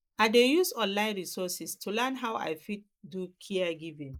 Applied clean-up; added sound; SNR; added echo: neural mask model Resemble Enhance denoiser.